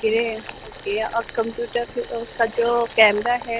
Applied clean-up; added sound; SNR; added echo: none; Boiling; 16 dB; none.